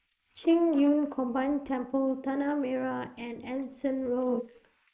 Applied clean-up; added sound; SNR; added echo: neural mask model Resemble Enhance denoiser.